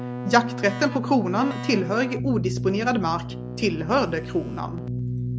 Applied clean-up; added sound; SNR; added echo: none; Keyboard (musical); 6 dB; none.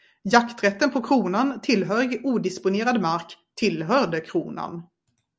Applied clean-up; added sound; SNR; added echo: none; none; none; none.